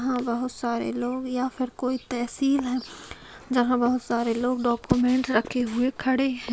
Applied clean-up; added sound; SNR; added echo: none; none; none; none.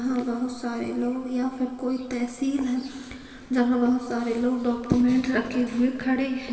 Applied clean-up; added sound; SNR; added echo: none; none; none; reverberation time 2.4 s.